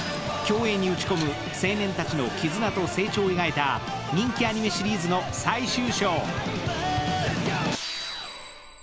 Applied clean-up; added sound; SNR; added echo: none; Trumpet + Keys jangling; 19 dB; none.